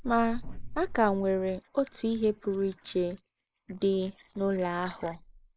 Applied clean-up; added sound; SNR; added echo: neural mask model Resemble Enhance denoiser.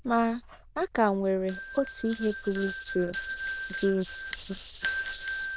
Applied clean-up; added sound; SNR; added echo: neural diffusion model UNIVERSE++.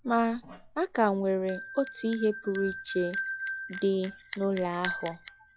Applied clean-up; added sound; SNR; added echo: classical method log-MMSE.